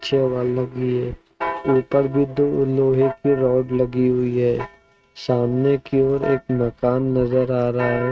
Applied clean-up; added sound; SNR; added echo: neural mask model RNNoise.